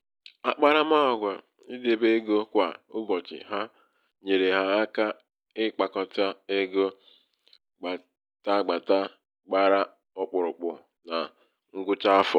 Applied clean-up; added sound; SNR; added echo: none; none; none; none.